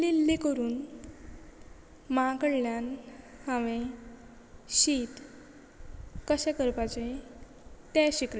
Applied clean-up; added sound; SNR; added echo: none; none; none; none.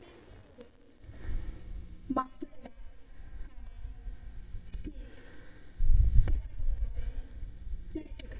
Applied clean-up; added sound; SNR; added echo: neural mask model DeepFilterNet 3.